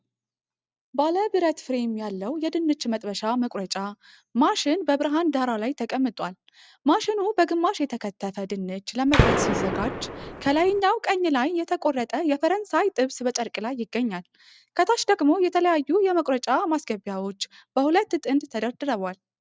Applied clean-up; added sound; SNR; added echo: none; Gunshot, gunfire; 0 dB; none.